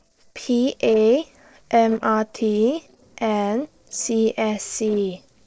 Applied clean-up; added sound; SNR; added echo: neural separator model SepFormer DNS4.